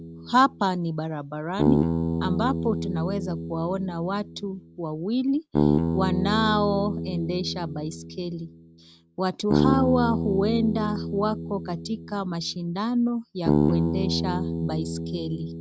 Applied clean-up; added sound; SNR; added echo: none; Bass guitar; 1 dB; none.